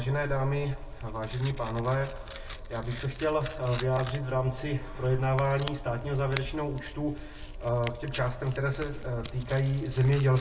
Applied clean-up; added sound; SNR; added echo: none; Tearing; 10 dB; reverberation time 0.2 s.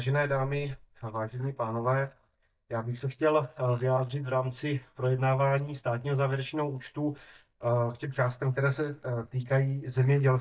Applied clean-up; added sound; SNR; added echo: neural mask model DeepFilterNet 3.